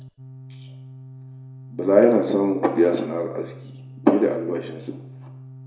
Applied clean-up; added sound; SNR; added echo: none; Organ; 17 dB; reverberation time 0.5 s.